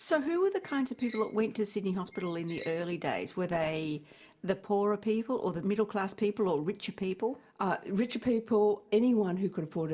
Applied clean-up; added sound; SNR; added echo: none; Squeak; 13 dB; reverberation time 0.4 s.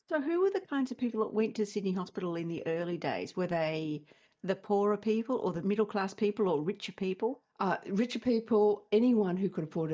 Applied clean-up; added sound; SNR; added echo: neural mask model DeepFilterNet 3.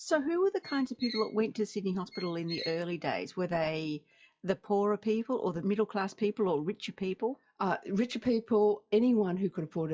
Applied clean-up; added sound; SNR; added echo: classical method WPE with log-MMSE.